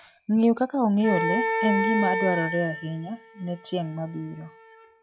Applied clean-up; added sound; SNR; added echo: classical method log-MMSE.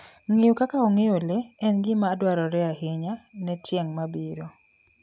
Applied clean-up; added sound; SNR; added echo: none; none; none; none.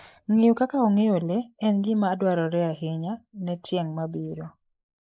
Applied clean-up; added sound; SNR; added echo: neural mask model Resemble Enhance denoiser.